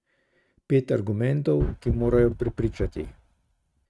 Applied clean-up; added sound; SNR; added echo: neural mask model RNNoise.